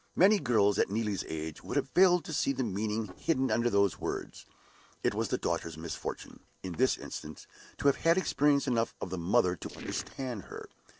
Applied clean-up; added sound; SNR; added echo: neural separator model SepFormer DNS4.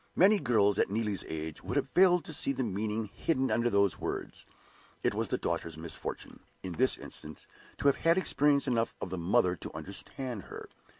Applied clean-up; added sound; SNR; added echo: none; none; none; none.